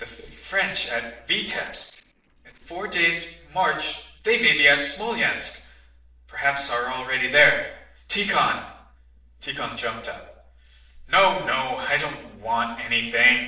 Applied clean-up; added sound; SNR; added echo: neural separator model SepFormer DNS4.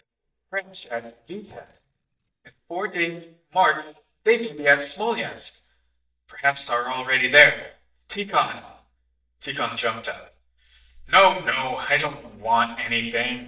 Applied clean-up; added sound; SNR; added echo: neural mask model DeepFilterNet 3.